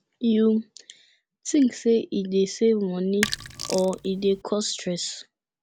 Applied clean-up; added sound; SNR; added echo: none; Sink (filling or washing); 8 dB; none.